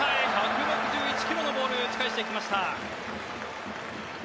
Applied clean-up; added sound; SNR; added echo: none; Bowed string instrument; 10 dB; none.